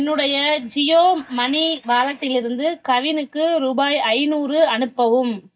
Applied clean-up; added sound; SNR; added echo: neural mask model DeepFilterNet 3.